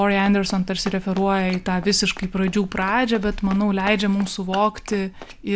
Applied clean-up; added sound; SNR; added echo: none; Run; 20 dB; none.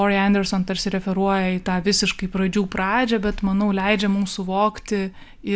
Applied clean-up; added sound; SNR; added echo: none; none; none; none.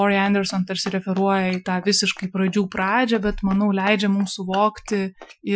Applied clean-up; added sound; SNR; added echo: classical method Wiener filter.